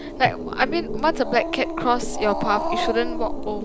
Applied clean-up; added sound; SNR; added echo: none; Growling; 3 dB; none.